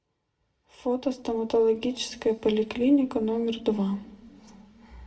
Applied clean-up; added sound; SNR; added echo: none; none; none; reverberation time 0.9 s.